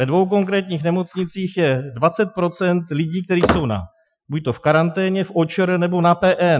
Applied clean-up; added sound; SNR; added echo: classical method Wiener filter.